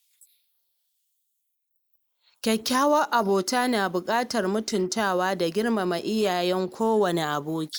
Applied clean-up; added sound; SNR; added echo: neural mask model Resemble Enhance denoiser.